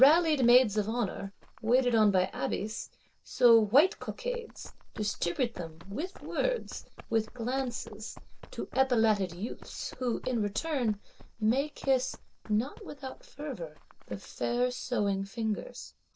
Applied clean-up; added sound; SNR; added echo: none; Run; 16 dB; none.